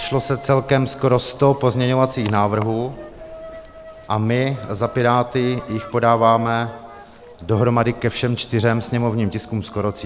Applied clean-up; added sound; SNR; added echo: none; Coin (dropping); 19 dB; none.